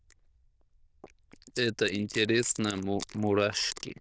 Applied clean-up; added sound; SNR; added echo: neural diffusion model UNIVERSE++.